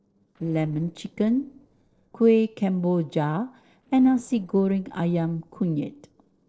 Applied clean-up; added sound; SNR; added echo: neural separator model SepFormer DNS4.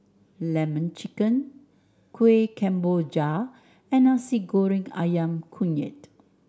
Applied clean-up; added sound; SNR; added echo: none; none; none; none.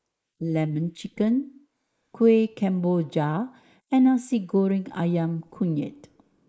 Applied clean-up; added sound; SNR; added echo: neural mask model Resemble Enhance denoiser.